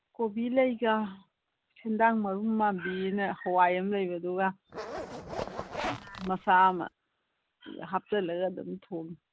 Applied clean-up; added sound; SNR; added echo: none; Zipper (clothing); 9 dB; none.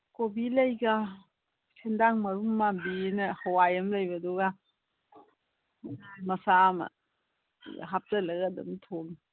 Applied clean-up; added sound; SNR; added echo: none; none; none; none.